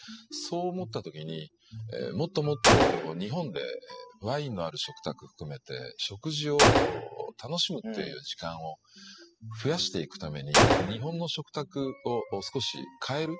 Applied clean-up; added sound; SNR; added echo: classical method spectral subtraction.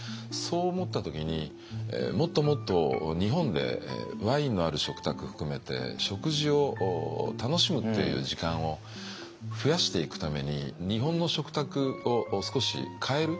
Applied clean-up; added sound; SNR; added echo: none; none; none; none.